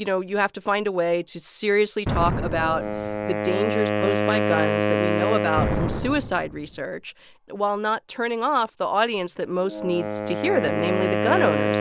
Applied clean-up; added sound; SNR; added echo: none; Explosion + Wind instrument, woodwind instrument; 1 dB; none.